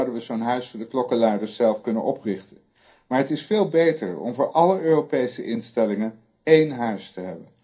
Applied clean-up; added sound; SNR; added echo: none; none; none; reverberation time 0.3 s.